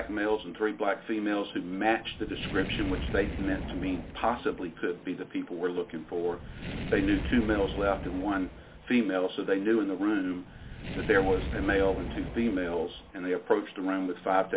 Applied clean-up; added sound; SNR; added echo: none; Fire; 9 dB; none.